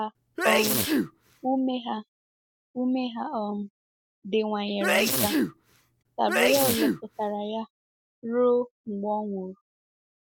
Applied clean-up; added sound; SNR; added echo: none; Sneeze; -2 dB; none.